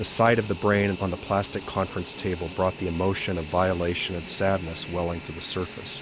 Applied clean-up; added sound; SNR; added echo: none; Fixed-wing aircraft, airplane; 14 dB; none.